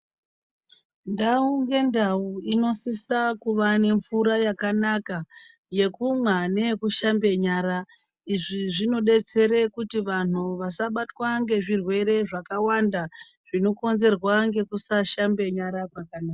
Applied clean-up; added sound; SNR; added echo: none; none; none; none.